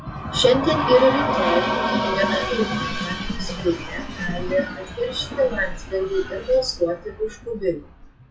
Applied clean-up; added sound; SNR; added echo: classical method WPE with log-MMSE.